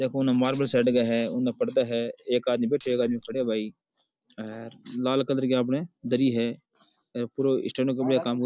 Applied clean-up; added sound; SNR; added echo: none; Tambourine; 9 dB; none.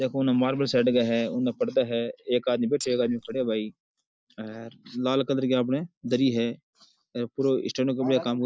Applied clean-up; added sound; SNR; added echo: neural mask model DeepFilterNet 3.